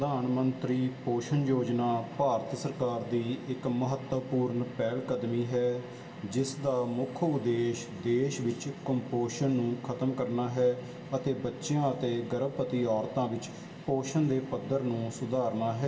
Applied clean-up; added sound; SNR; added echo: none; none; none; reverberation time 2.7 s.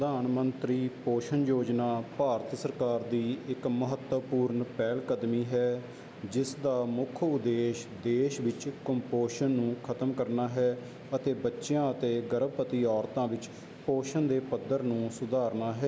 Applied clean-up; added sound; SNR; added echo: none; none; none; none.